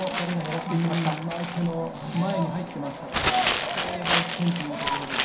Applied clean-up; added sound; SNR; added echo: none; Crumpling, crinkling; 1 dB; reverberation time 0.5 s.